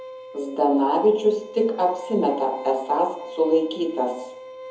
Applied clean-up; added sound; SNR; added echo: none; Bowed string instrument; 15 dB; reverberation time 0.7 s.